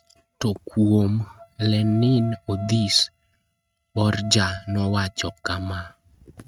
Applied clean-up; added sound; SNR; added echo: neural mask model RNNoise.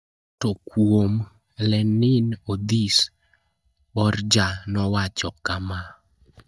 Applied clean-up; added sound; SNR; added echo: neural mask model DeepFilterNet 3.